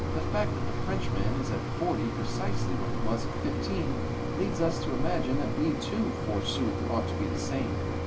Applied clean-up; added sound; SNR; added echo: none; Mechanisms; -3 dB; reverberation time 0.2 s.